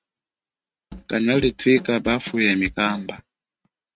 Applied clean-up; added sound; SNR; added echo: neural mask model RNNoise.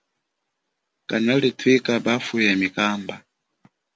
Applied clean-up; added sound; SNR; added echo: none; none; none; none.